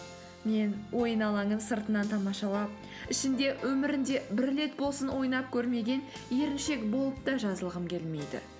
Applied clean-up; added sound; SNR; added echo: none; none; none; none.